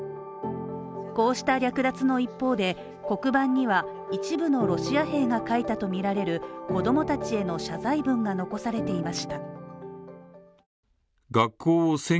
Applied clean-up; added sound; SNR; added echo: none; none; none; none.